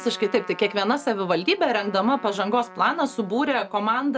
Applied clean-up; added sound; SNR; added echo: none; Trumpet; 20 dB; none.